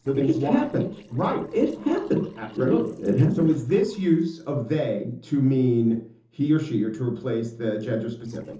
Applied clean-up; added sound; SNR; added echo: neural separator model SepFormer DNS4.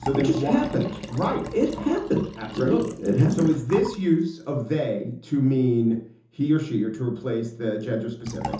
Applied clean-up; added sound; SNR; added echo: none; Liquid; 14 dB; reverberation time 0.6 s.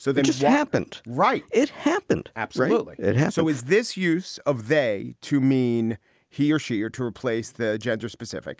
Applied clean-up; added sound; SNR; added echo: none; none; none; none.